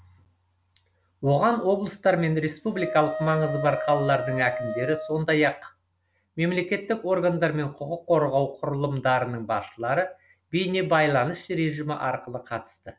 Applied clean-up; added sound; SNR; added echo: none; Wind instrument, woodwind instrument; 7 dB; none.